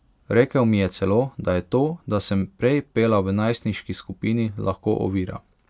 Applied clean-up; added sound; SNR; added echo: none; none; none; none.